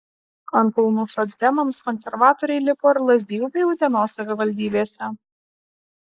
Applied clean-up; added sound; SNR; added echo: neural mask model Resemble Enhance denoiser.